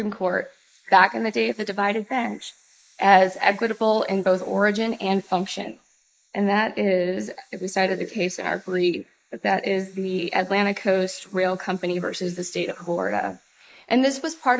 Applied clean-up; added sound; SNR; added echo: neural mask model Resemble Enhance denoiser.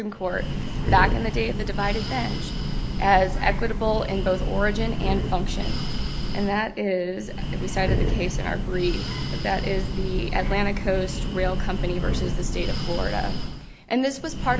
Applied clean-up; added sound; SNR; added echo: none; Breathing; -1 dB; none.